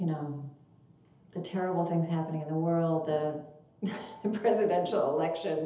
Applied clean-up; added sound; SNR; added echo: none; none; none; reverberation time 0.8 s.